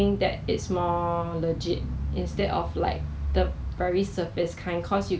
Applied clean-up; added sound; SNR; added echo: none; none; none; none.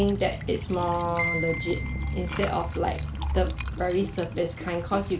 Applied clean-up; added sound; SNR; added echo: none; Marimba, xylophone + Liquid; 9 dB; none.